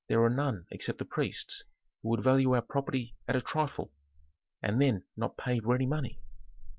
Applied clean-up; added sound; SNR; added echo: none; none; none; none.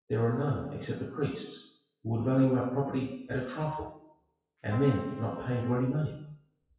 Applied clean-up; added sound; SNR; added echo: classical method WPE with log-MMSE.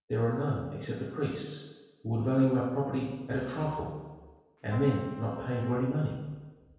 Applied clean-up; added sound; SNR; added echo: none; Trumpet; 15 dB; reverberation time 1.2 s.